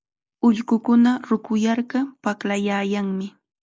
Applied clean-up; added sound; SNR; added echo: neural mask model Resemble Enhance denoiser.